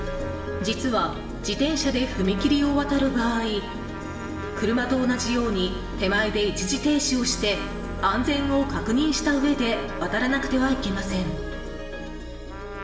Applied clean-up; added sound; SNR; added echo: none; Trumpet; 16 dB; reverberation time 1.1 s.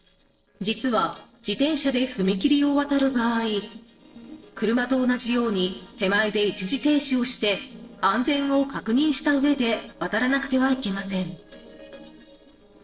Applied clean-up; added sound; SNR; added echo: neural separator model SepFormer DNS4.